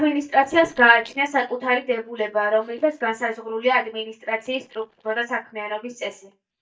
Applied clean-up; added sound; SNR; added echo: neural mask model DeepFilterNet 3.